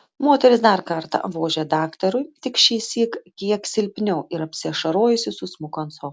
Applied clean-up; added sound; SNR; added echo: none; none; none; none.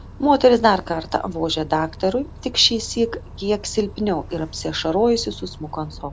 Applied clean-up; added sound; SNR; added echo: none; Bus; 17 dB; none.